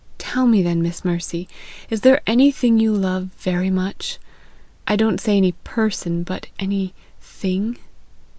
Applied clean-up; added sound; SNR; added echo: none; none; none; none.